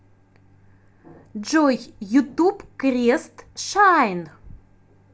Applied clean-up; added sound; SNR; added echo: none; none; none; none.